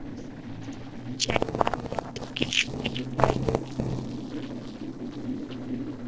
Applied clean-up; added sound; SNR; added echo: neural separator model SepFormer DNS4.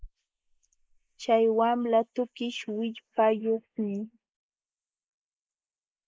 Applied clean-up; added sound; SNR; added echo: neural mask model Resemble Enhance denoiser.